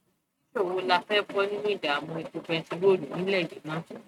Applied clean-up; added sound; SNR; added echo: neural mask model RNNoise.